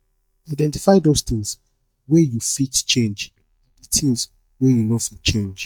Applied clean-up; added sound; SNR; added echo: neural mask model DeepFilterNet 3.